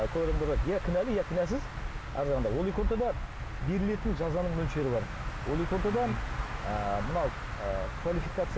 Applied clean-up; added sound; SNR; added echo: none; Traffic noise, roadway noise; 13 dB; none.